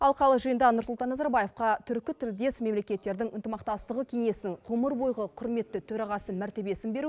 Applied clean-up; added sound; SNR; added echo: none; none; none; none.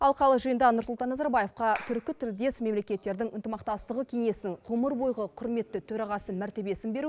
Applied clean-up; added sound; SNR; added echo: none; Clapping; 17 dB; none.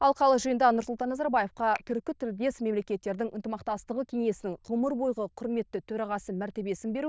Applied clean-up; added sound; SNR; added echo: neural diffusion model UNIVERSE++.